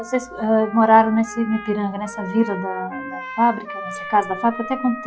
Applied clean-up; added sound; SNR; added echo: classical method log-MMSE.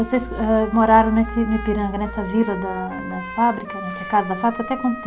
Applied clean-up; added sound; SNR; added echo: none; Trumpet; 13 dB; none.